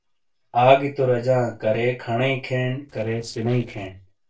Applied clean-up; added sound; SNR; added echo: neural separator model SepFormer DNS4.